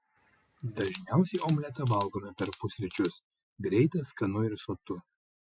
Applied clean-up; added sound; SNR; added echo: classical method Wiener filter.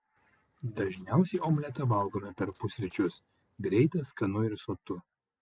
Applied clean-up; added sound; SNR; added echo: neural separator model SepFormer DNS4.